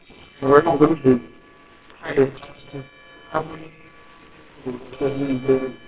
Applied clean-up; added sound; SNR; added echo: neural separator model SepFormer WHAMR!.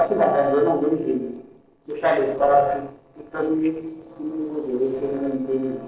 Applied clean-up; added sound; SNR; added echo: neural separator model SepFormer DNS4.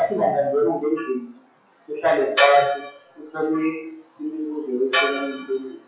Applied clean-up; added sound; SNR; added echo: classical method WPE with log-MMSE.